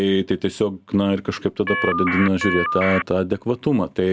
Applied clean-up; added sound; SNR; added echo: none; Telephone; 2 dB; none.